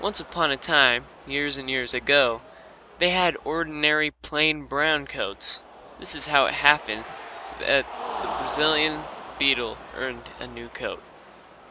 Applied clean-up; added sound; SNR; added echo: none; Cheering; 14 dB; none.